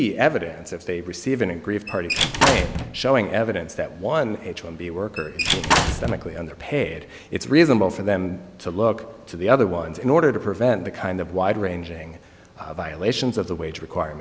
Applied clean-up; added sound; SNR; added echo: none; Squeak / Slam / Wood; 0 dB; none.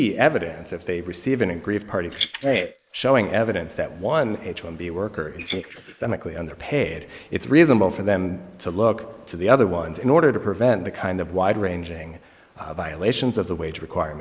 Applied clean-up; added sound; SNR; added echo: neural mask model Resemble Enhance denoiser.